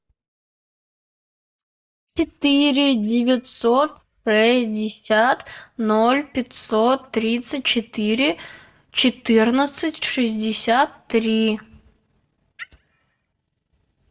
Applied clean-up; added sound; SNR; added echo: neural mask model DeepFilterNet 3.